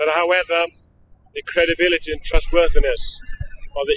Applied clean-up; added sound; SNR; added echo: classical method spectral subtraction.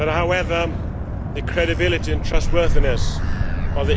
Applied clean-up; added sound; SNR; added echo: none; Motor vehicle (road); -4 dB; none.